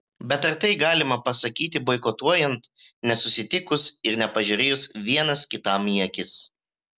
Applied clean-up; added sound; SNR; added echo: none; none; none; none.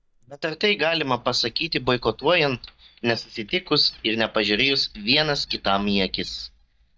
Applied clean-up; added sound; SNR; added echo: neural mask model DeepFilterNet 3.